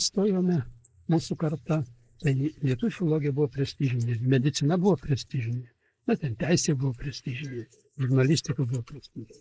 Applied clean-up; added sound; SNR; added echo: neural mask model Resemble Enhance denoiser.